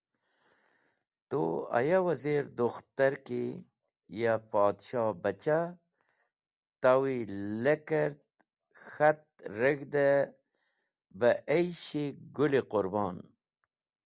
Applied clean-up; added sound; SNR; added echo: none; none; none; none.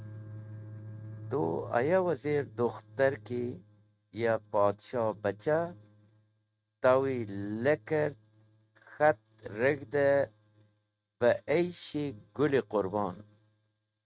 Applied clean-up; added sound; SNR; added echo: neural mask model RNNoise.